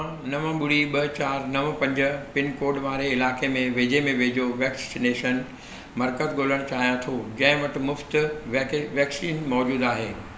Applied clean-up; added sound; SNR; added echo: none; none; none; none.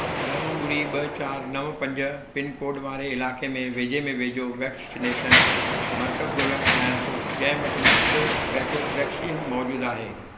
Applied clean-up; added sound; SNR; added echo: none; Mechanisms; -2 dB; none.